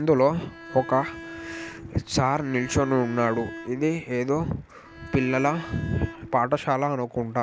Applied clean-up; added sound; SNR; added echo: none; Bowed string instrument; 15 dB; none.